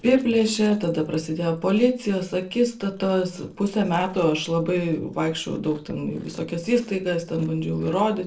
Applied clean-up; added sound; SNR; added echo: neural separator model SepFormer DNS4.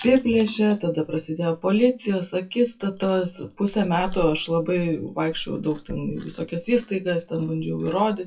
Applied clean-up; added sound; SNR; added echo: classical method WPE with log-MMSE.